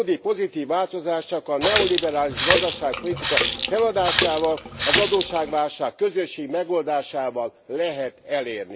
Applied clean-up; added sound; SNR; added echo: none; Water tap, faucet; 1 dB; none.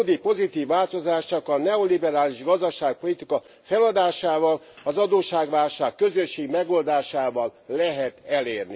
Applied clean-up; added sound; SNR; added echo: none; none; none; none.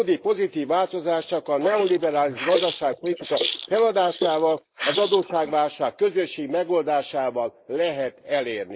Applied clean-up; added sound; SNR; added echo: neural mask model Resemble Enhance denoiser.